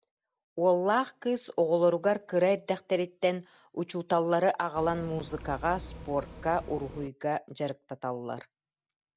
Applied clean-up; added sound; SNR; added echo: none; Bus; 14 dB; none.